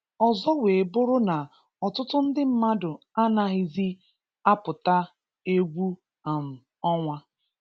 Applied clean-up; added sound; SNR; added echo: none; none; none; none.